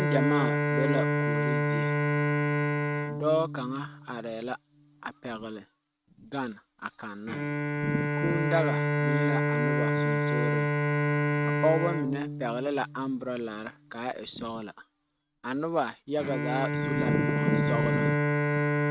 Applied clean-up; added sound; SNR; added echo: neural mask model RNNoise.